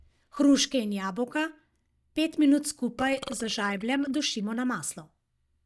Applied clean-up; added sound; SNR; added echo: neural mask model DeepFilterNet 3.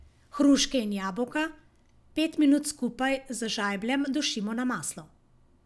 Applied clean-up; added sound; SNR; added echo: none; none; none; none.